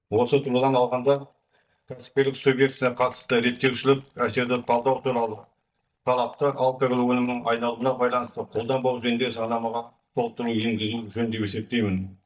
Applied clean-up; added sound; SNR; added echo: neural mask model DeepFilterNet 3.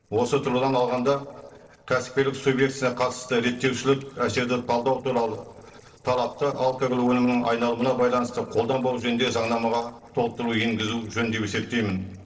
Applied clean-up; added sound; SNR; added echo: neural separator model SepFormer DNS4.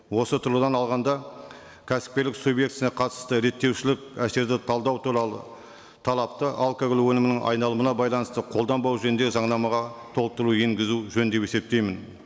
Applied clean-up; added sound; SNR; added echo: none; none; none; none.